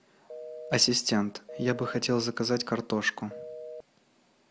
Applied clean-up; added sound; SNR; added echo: none; Telephone; 13 dB; none.